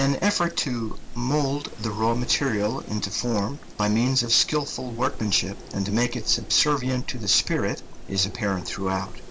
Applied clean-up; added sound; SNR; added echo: none; Wind; 10 dB; none.